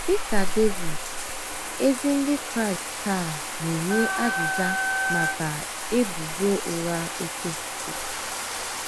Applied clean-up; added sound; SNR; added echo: none; Bathtub (filling or washing) + Wind instrument, woodwind instrument; 0 dB; none.